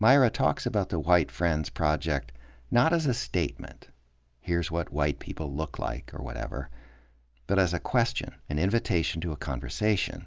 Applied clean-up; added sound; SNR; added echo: none; none; none; none.